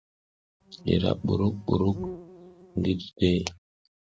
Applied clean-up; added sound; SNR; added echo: none; Insect; 14 dB; none.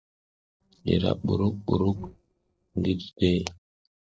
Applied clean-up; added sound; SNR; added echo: neural separator model SepFormer DNS4.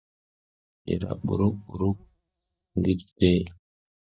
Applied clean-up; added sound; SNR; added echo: neural mask model DeepFilterNet 3.